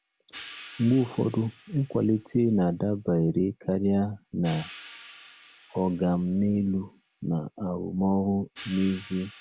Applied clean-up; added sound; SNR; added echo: none; Hi-hat; 15 dB; none.